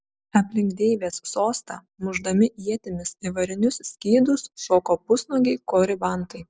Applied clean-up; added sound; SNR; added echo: none; none; none; none.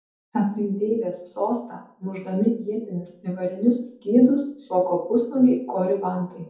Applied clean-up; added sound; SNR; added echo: none; none; none; reverberation time 0.6 s.